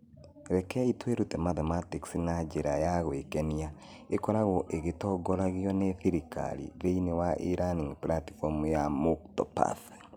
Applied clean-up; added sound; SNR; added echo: none; none; none; none.